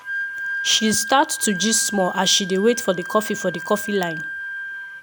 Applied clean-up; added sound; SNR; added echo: none; Wind instrument, woodwind instrument; 8 dB; none.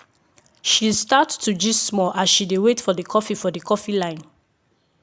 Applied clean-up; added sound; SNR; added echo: none; none; none; none.